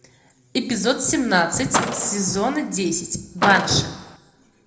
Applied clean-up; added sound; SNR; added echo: none; Car; 6 dB; reverberation time 0.7 s.